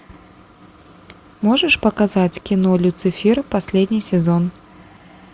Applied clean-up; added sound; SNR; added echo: none; none; none; none.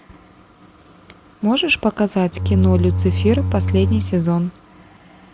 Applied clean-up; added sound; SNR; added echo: none; Bowed string instrument; -1 dB; none.